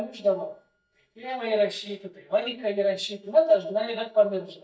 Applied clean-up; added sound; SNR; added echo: neural mask model DeepFilterNet 3.